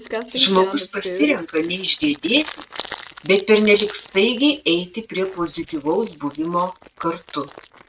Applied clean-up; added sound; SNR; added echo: neural mask model RNNoise.